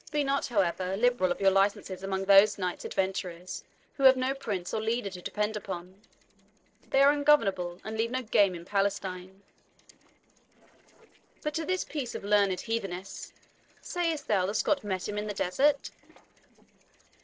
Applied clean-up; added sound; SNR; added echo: neural separator model SepFormer DNS4.